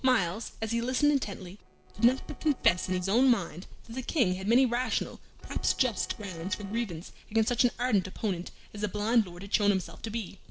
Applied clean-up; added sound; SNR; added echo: neural separator model SepFormer DNS4.